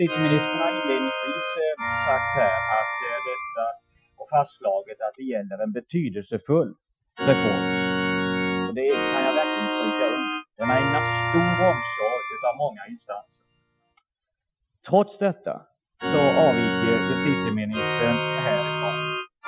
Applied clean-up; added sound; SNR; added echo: classical method Wiener filter.